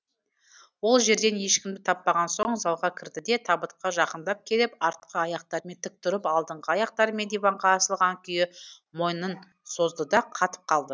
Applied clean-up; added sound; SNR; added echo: none; none; none; none.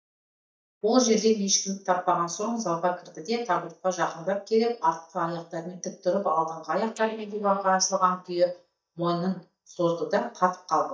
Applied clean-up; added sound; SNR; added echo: neural mask model DeepFilterNet 3.